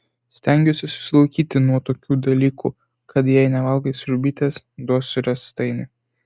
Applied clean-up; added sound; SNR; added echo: none; none; none; none.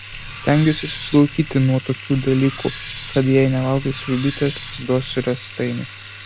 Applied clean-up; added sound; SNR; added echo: none; Bathtub (filling or washing) + Cutlery, silverware; 14 dB; none.